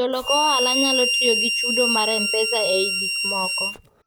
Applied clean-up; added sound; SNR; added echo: none; Harmonica; -1 dB; none.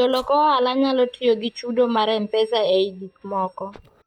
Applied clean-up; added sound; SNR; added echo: neural mask model DeepFilterNet 3.